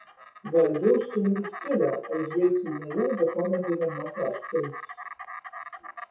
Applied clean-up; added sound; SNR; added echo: classical method WPE with log-MMSE.